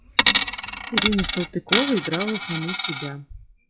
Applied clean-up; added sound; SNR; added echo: classical method WPE with log-MMSE.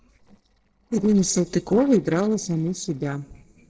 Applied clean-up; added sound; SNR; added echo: neural separator model SepFormer DNS4.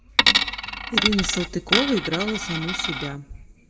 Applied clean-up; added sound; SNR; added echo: none; Coin (dropping); -4 dB; reverberation time 1.3 s.